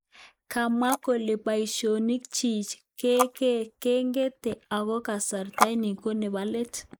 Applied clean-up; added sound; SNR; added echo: neural mask model Resemble Enhance denoiser.